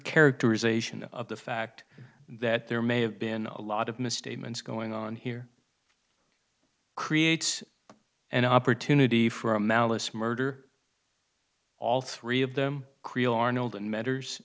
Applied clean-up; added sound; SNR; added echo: none; none; none; none.